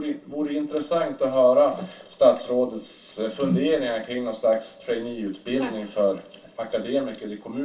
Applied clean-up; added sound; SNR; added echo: none; none; none; reverberation time 0.2 s.